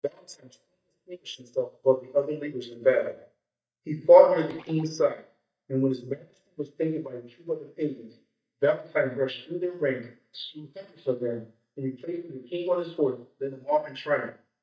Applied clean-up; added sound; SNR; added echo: neural mask model DeepFilterNet 3.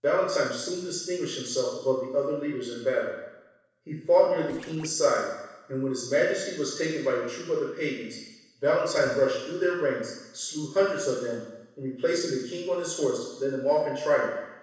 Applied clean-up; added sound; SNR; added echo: neural separator model SepFormer DNS4.